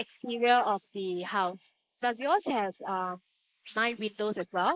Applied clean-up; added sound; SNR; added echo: neural mask model Resemble Enhance denoiser.